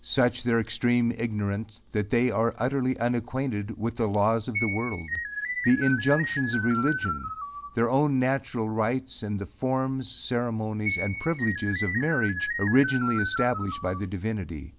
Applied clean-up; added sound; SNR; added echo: none; Keyboard (musical); 4 dB; none.